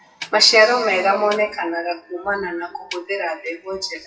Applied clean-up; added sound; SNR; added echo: classical method WPE with log-MMSE.